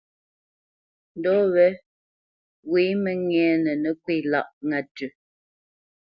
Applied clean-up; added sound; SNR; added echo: none; none; none; none.